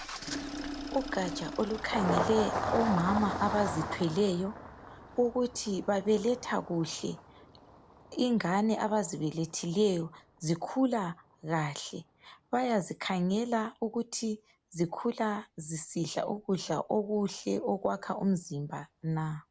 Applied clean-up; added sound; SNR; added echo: none; Engine starting; 9 dB; none.